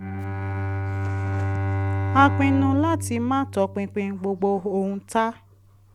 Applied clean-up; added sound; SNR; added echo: none; Bowed string instrument; 3 dB; none.